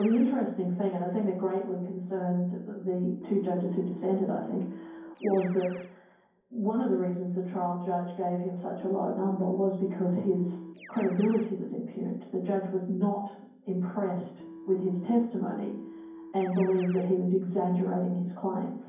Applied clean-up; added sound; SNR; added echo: none; Keyboard (musical); 20 dB; reverberation time 0.9 s.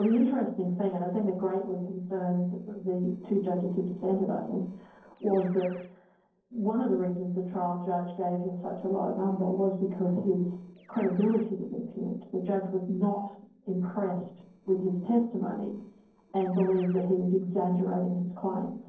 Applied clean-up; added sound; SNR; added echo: neural separator model SepFormer DNS4.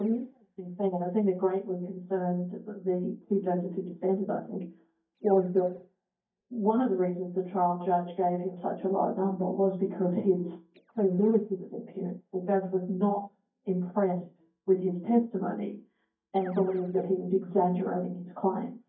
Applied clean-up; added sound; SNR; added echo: neural mask model DeepFilterNet 3.